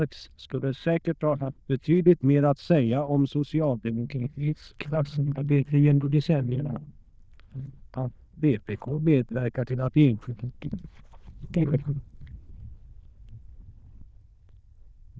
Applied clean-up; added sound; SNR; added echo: neural diffusion model UNIVERSE++.